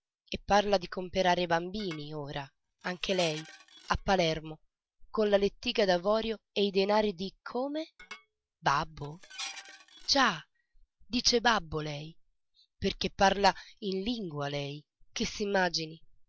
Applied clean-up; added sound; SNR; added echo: none; Dishes, pots, and pans; 17 dB; none.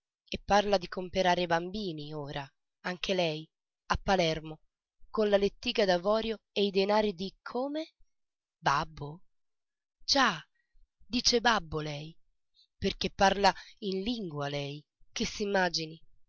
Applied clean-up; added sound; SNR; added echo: none; none; none; none.